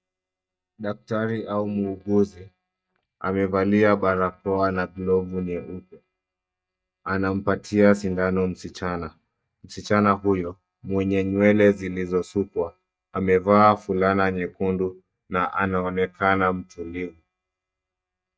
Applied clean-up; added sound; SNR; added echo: neural mask model DeepFilterNet 3.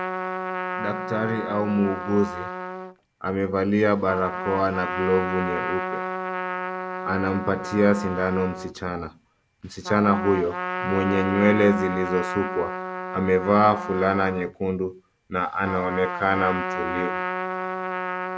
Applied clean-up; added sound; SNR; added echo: none; Trumpet; 6 dB; none.